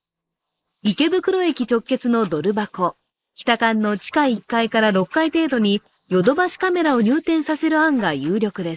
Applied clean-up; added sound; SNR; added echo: neural mask model Resemble Enhance denoiser.